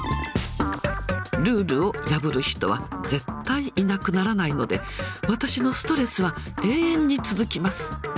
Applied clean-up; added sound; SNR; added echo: none; none; none; none.